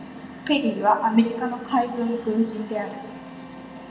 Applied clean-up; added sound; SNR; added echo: none; Wind instrument, woodwind instrument; 18 dB; reverberation time 0.8 s.